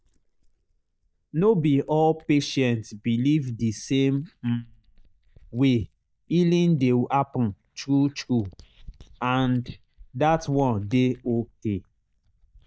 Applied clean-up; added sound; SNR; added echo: neural mask model DeepFilterNet 3.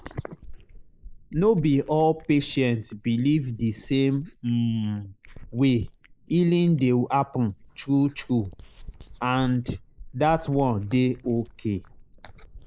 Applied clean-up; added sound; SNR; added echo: neural mask model Resemble Enhance denoiser.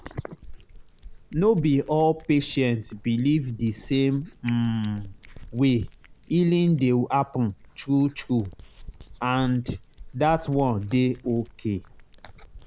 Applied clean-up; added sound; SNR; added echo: none; Cat; 19 dB; none.